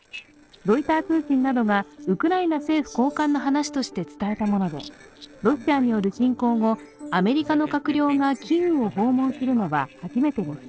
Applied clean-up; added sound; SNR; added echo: neural separator model SepFormer DNS4.